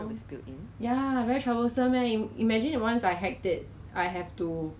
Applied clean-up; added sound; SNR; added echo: none; none; none; none.